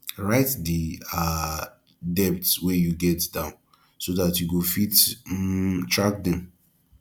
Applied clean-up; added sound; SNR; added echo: none; none; none; none.